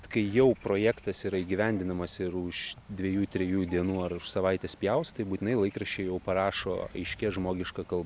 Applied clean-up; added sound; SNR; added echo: none; none; none; none.